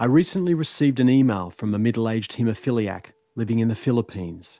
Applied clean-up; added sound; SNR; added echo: none; none; none; none.